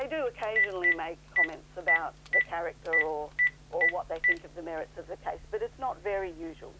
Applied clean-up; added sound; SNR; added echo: none; Telephone; -4 dB; none.